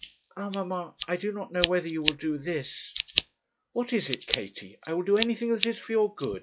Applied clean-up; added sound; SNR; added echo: classical method log-MMSE.